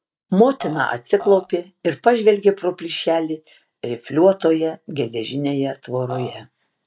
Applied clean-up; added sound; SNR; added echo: neural mask model DeepFilterNet 3.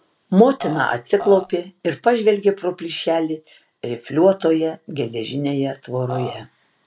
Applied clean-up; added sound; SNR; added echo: none; Burping, eructation; 11 dB; none.